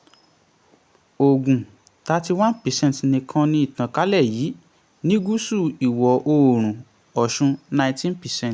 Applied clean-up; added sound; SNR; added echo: none; none; none; none.